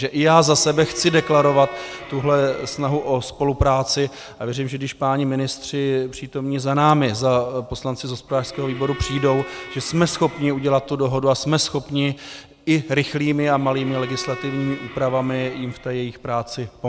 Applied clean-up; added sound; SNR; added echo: none; Bowed string instrument; 16 dB; none.